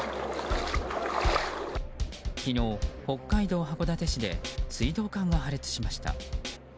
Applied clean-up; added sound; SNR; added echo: none; Drum kit; 1 dB; none.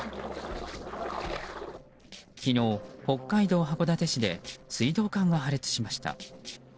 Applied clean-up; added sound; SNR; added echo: neural separator model SepFormer DNS4.